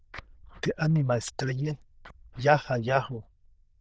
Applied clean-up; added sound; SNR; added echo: neural diffusion model UNIVERSE++.